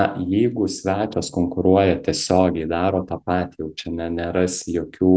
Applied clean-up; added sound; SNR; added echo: none; none; none; none.